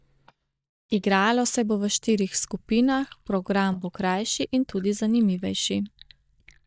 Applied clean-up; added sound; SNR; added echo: neural mask model DeepFilterNet 3.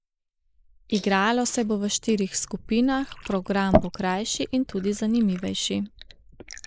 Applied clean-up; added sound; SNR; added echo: neural mask model Resemble Enhance denoiser.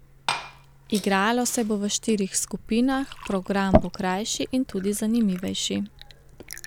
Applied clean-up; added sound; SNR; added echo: none; Fill (with liquid) / Glass; 7 dB; none.